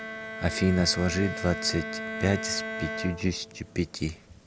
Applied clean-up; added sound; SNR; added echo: none; Bowed string instrument; 8 dB; none.